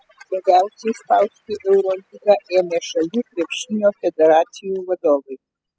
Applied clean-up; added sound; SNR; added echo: classical method spectral subtraction.